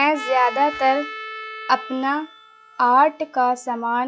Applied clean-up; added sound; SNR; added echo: classical method log-MMSE.